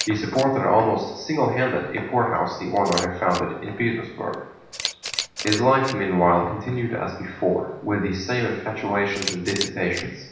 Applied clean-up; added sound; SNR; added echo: none; Camera; 13 dB; reverberation time 0.9 s.